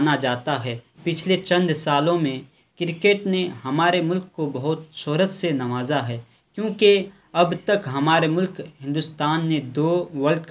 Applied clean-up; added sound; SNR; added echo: none; none; none; none.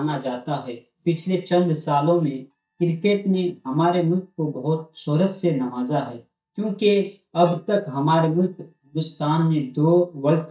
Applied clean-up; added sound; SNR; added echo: neural mask model DeepFilterNet 3.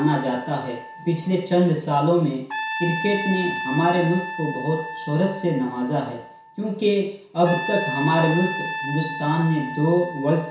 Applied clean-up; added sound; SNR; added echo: none; Trumpet; 9 dB; reverberation time 0.6 s.